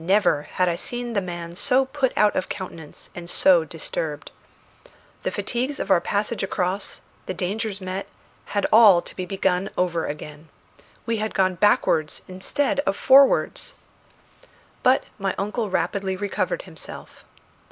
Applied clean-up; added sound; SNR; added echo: none; none; none; none.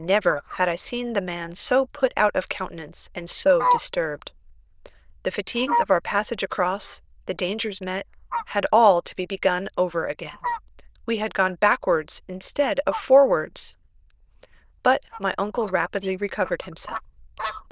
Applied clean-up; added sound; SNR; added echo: neural diffusion model UNIVERSE++.